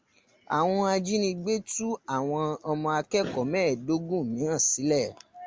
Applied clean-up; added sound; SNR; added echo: none; none; none; none.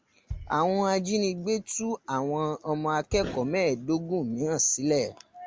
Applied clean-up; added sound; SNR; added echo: none; Bass drum; 18 dB; none.